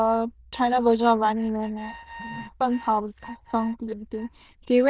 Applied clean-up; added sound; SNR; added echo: neural diffusion model UNIVERSE++.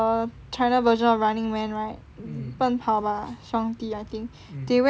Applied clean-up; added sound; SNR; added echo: none; none; none; none.